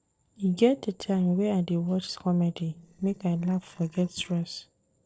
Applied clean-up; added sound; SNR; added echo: neural separator model SepFormer DNS4.